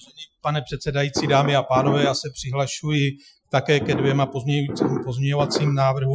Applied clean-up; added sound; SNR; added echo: classical method Wiener filter.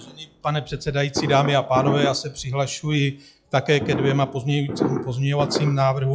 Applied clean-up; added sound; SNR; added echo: classical method log-MMSE.